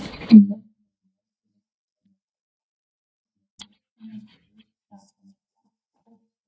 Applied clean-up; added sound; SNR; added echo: neural mask model DeepFilterNet 3.